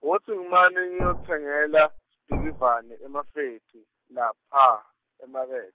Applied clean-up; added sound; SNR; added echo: none; Thump, thud; 8 dB; none.